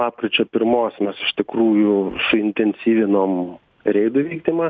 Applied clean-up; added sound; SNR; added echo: none; none; none; none.